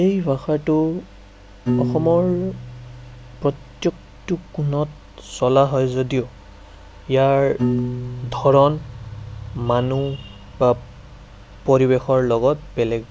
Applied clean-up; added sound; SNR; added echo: none; Piano; 11 dB; none.